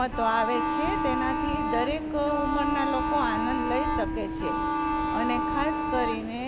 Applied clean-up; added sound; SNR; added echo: none; Bowed string instrument + Wind instrument, woodwind instrument; -1 dB; none.